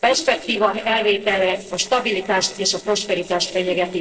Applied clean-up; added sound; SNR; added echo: neural separator model SepFormer DNS4.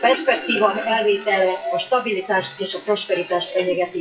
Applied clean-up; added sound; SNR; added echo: classical method WPE with log-MMSE.